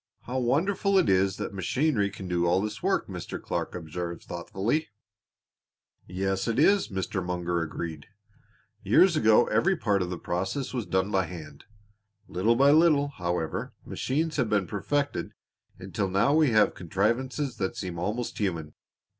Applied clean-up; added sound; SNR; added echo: none; none; none; none.